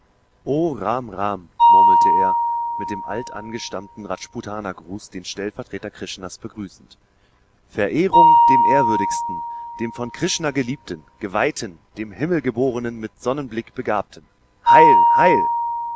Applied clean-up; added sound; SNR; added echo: none; Mallet percussion; -5 dB; none.